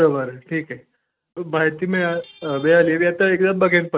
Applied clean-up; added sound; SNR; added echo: neural mask model RNNoise.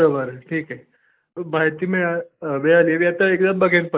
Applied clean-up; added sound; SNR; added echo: neural mask model Resemble Enhance denoiser.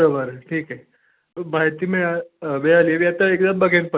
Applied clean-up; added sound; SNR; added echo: none; none; none; none.